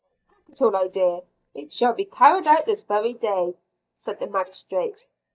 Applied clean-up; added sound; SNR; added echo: neural mask model DeepFilterNet 3.